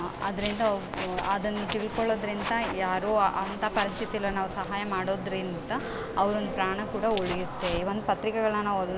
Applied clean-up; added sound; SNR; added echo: none; Glass; 13 dB; none.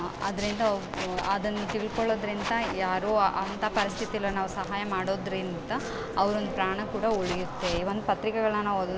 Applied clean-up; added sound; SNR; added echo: none; none; none; none.